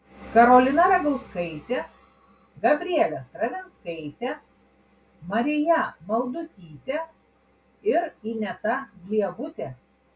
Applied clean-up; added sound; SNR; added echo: none; none; none; none.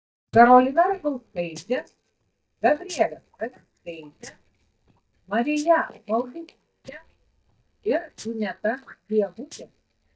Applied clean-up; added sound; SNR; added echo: neural mask model DeepFilterNet 3.